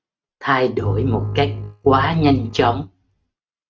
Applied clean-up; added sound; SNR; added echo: neural mask model RNNoise.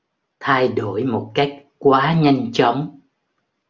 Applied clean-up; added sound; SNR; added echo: none; none; none; none.